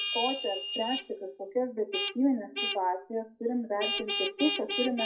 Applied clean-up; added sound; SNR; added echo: classical method WPE with log-MMSE.